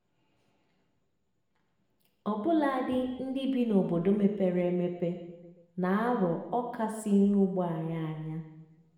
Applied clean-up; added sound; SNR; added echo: none; none; none; reverberation time 1.0 s.